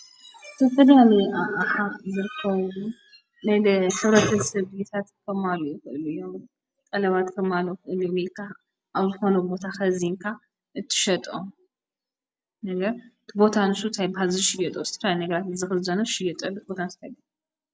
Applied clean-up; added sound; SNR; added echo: none; none; none; none.